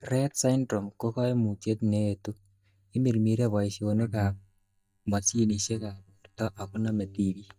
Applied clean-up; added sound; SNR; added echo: neural mask model DeepFilterNet 3.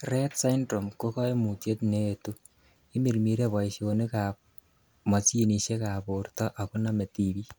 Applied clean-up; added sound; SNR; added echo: none; none; none; none.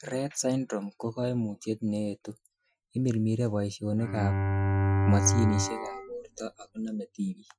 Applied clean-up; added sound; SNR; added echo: classical method Wiener filter.